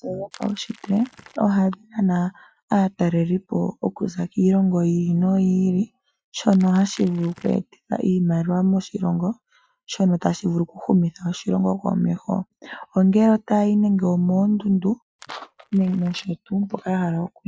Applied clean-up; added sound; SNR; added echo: neural mask model RNNoise.